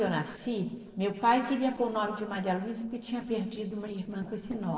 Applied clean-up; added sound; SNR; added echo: neural separator model SepFormer DNS4.